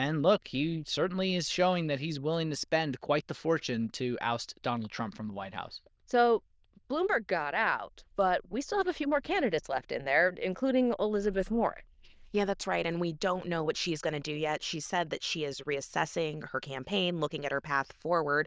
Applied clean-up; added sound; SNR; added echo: neural diffusion model UNIVERSE++.